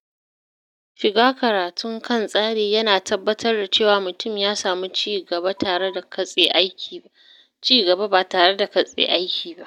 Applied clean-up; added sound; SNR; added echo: neural mask model DeepFilterNet 3.